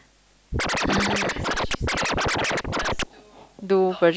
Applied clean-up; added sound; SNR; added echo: none; Scratching (performance technique); -3 dB; none.